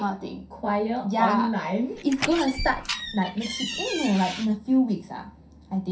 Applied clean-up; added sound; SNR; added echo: none; Door; 7 dB; reverberation time 0.3 s.